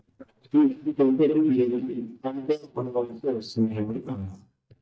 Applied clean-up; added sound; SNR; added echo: neural mask model DeepFilterNet 3.